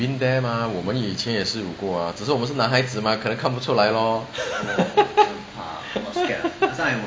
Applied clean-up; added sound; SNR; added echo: none; none; none; none.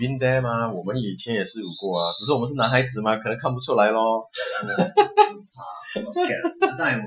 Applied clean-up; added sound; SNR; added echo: classical method Wiener filter.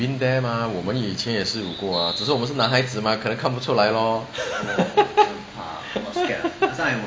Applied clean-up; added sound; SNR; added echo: none; Bird vocalization, bird call, bird song; 9 dB; none.